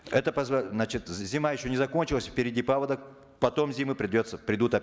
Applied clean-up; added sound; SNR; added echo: none; none; none; none.